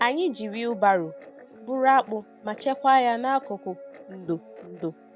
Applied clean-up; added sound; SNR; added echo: none; Guitar; 19 dB; none.